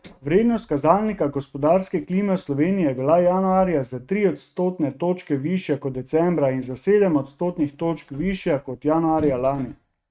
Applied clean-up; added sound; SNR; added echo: neural mask model RNNoise.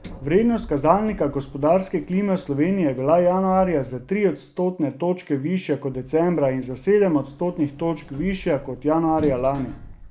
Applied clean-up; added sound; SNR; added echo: none; Sliding door; 19 dB; none.